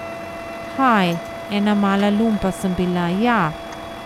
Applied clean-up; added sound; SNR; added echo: none; Wind instrument, woodwind instrument + Truck; 11 dB; none.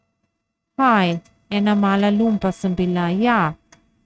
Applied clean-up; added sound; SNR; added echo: neural mask model RNNoise.